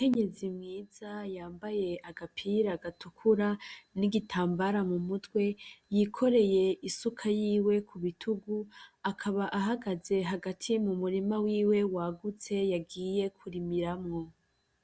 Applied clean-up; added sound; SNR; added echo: none; none; none; none.